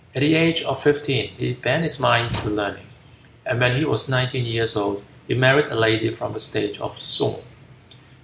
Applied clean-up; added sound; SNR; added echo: none; Slam / Tools; 12 dB; none.